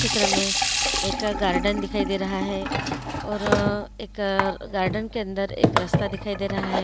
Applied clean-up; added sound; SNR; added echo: none; Sink (filling or washing) / Water tap, faucet; -1 dB; none.